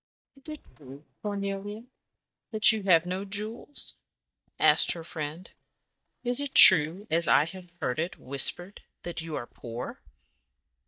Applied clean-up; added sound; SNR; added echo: neural mask model DeepFilterNet 3.